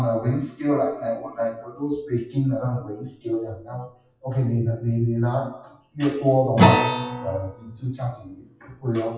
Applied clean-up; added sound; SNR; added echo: classical method WPE with log-MMSE.